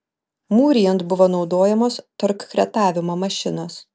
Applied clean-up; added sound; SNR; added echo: none; none; none; none.